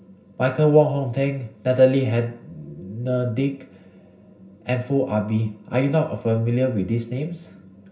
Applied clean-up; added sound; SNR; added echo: none; none; none; reverberation time 0.4 s.